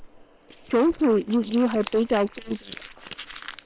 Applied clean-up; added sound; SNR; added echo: neural separator model SepFormer WHAM!.